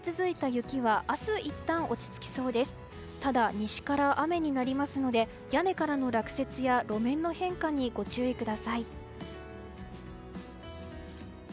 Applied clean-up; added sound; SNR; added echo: none; none; none; none.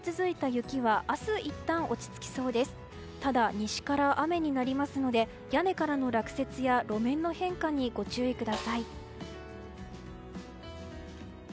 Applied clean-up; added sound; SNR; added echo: none; Snare drum; 16 dB; none.